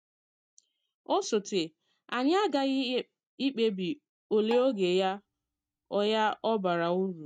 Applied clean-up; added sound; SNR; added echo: neural mask model RNNoise.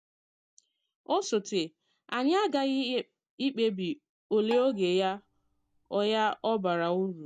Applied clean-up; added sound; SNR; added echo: none; Bowed string instrument; 18 dB; none.